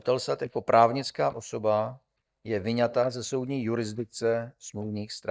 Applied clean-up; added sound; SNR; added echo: neural mask model DeepFilterNet 3.